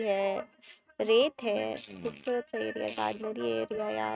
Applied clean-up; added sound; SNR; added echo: neural mask model RNNoise.